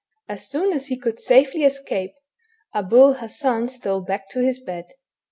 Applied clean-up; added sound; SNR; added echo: none; none; none; none.